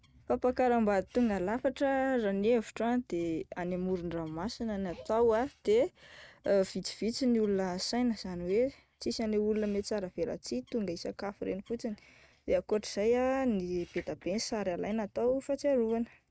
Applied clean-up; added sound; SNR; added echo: neural mask model RNNoise.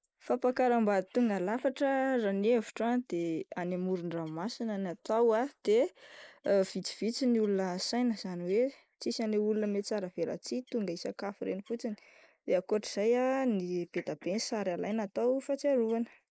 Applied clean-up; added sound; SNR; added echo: neural mask model Resemble Enhance denoiser.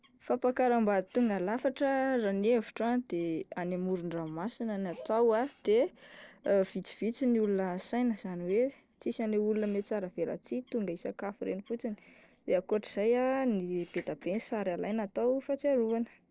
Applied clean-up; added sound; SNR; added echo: neural separator model SepFormer DNS4.